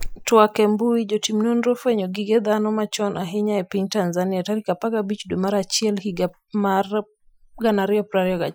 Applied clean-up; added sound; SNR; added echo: classical method Wiener filter.